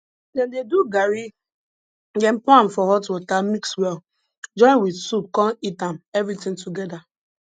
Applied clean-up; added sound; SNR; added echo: none; none; none; none.